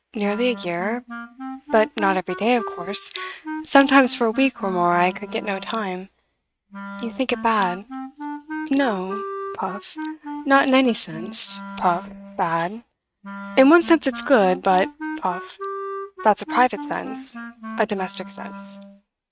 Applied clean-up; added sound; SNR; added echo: neural mask model RNNoise.